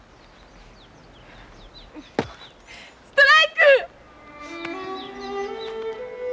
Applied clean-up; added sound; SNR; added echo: none; none; none; none.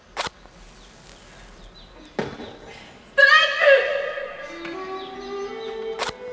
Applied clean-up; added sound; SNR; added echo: none; Fire; 17 dB; reverberation time 2.5 s.